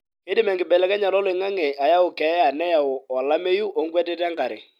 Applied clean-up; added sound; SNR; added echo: none; none; none; none.